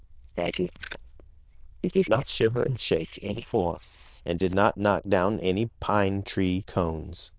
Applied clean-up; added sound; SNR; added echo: neural diffusion model UNIVERSE++.